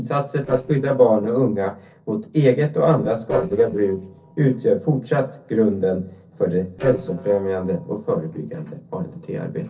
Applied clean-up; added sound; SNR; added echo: neural separator model SepFormer DNS4.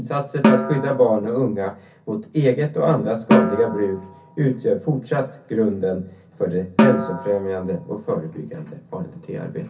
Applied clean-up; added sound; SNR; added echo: none; Snare drum; 2 dB; reverberation time 0.3 s.